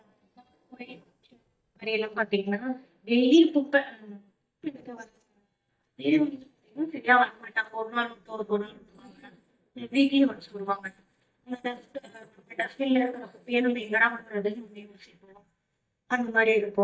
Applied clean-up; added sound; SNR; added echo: neural mask model DeepFilterNet 3.